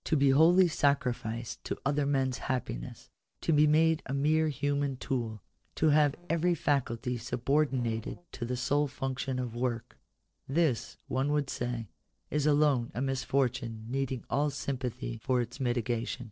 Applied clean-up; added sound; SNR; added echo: neural separator model SepFormer DNS4.